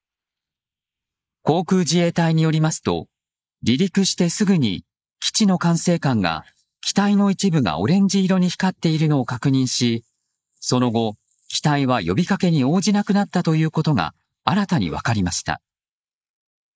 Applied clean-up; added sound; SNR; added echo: neural mask model Resemble Enhance denoiser.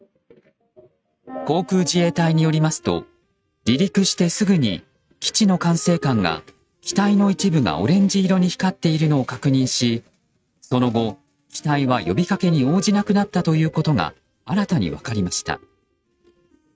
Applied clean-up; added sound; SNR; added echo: neural mask model RNNoise.